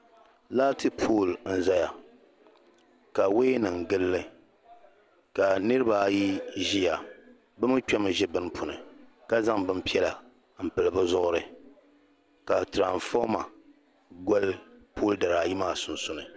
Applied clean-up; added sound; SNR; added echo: none; none; none; none.